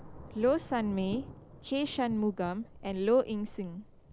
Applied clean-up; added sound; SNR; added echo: none; Thunder / Rain; 16 dB; none.